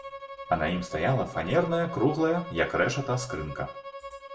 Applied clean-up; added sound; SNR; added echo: none; Bowed string instrument; 13 dB; reverberation time 0.2 s.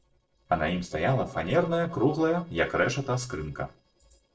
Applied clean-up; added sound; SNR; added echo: neural separator model SepFormer DNS4.